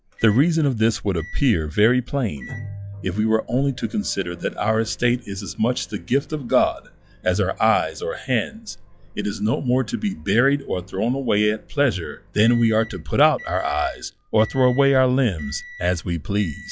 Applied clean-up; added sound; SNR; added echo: classical method log-MMSE.